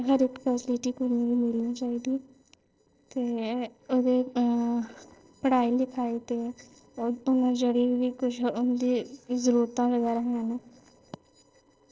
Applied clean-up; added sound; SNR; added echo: neural separator model SepFormer DNS4.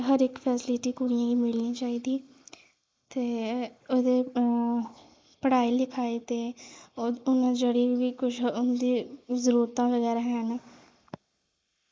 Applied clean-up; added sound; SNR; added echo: neural mask model Resemble Enhance denoiser.